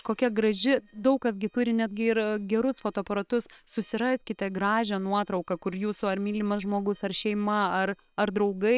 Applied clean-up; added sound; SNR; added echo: neural separator model SepFormer WHAM!.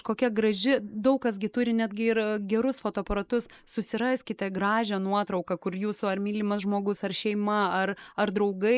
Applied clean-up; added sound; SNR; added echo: neural mask model Resemble Enhance denoiser.